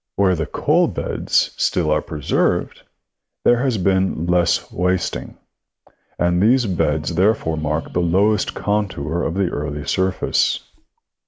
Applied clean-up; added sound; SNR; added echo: none; Guitar; 16 dB; none.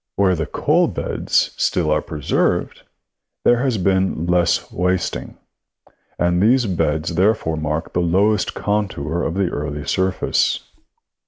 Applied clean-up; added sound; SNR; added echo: none; none; none; none.